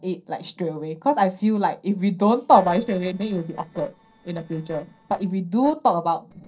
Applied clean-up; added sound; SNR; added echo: neural separator model SepFormer DNS4.